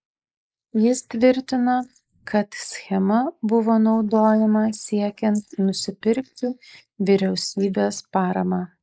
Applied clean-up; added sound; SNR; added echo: neural mask model Resemble Enhance denoiser.